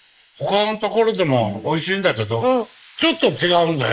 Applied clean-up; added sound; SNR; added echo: neural mask model Resemble Enhance denoiser.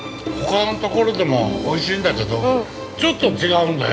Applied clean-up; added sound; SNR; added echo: none; none; none; none.